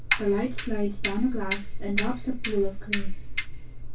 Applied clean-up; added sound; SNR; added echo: none; Clock; 4 dB; reverberation time 0.2 s.